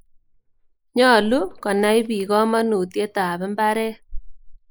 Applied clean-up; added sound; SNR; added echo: neural mask model Resemble Enhance denoiser.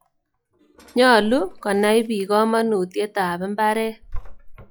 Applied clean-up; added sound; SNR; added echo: classical method log-MMSE.